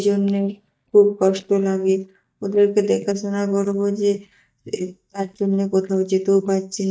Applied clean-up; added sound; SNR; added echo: neural mask model DeepFilterNet 3.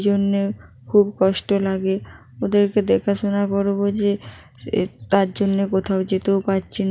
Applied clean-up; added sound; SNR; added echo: none; none; none; none.